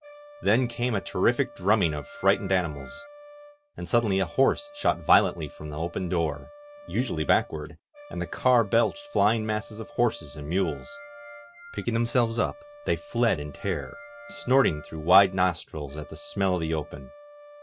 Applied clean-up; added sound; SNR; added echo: none; Brass instrument + Organ; 19 dB; none.